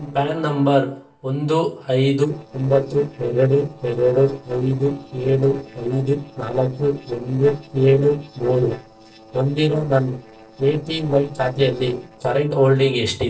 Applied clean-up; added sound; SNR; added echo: neural separator model SepFormer DNS4.